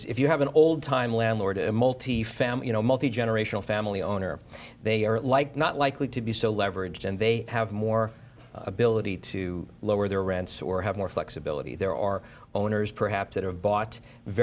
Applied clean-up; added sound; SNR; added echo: none; none; none; none.